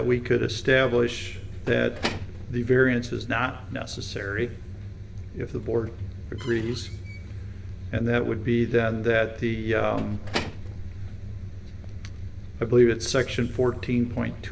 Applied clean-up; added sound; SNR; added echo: none; Squeak / Slam / Wood; 17 dB; reverberation time 2.0 s.